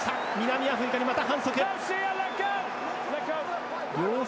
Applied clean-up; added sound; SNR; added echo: none; Wind instrument, woodwind instrument; 13 dB; none.